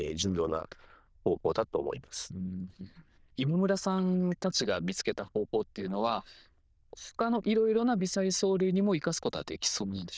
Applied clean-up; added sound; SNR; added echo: neural diffusion model UNIVERSE++.